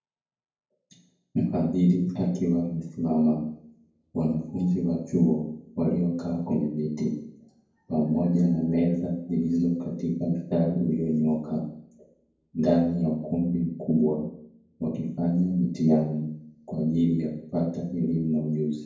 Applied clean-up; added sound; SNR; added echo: none; none; none; reverberation time 0.9 s.